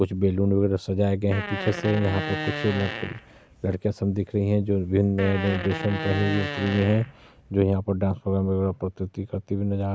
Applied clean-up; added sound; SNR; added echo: none; Fart; 8 dB; none.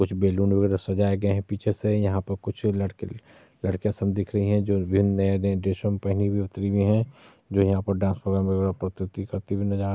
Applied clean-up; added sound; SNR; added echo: none; none; none; none.